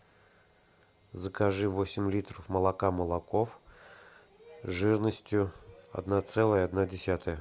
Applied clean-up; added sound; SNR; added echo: none; none; none; none.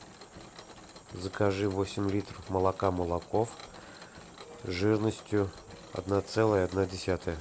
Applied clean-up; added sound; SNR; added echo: none; Mechanisms; 18 dB; none.